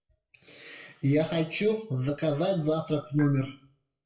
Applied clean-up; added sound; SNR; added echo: classical method WPE with log-MMSE.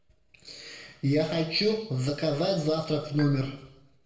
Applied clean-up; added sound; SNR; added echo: none; Dishes, pots, and pans / Chink, clink; 18 dB; reverberation time 0.8 s.